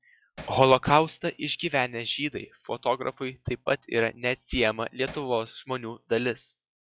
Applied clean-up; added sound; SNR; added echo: classical method log-MMSE.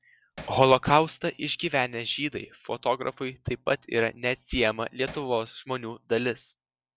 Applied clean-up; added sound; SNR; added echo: none; Hammer; 18 dB; none.